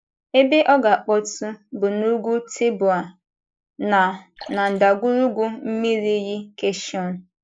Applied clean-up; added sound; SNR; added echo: neural mask model Resemble Enhance denoiser.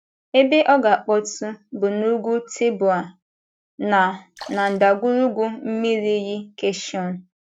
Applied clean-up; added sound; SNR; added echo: neural mask model RNNoise.